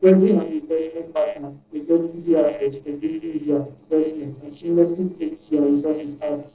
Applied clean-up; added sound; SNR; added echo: neural separator model SepFormer DNS4.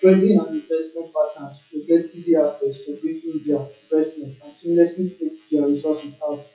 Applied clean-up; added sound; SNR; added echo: classical method WPE with log-MMSE.